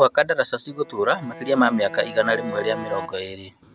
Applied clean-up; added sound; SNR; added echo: none; Bowed string instrument; 13 dB; none.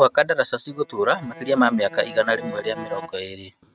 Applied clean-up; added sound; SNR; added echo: neural mask model RNNoise.